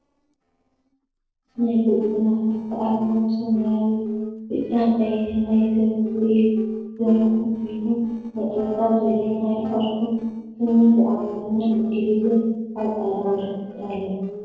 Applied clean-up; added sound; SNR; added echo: neural separator model SepFormer DNS4.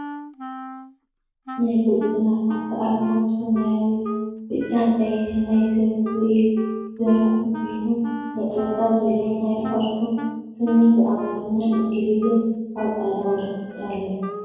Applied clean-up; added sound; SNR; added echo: none; Wind instrument, woodwind instrument; 14 dB; reverberation time 1.3 s.